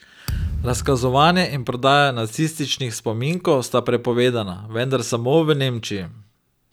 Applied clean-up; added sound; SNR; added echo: none; Thump, thud; 10 dB; none.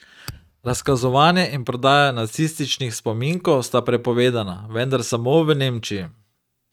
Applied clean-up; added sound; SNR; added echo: neural mask model RNNoise.